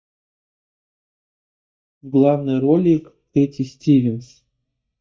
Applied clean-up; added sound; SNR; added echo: neural mask model DeepFilterNet 3.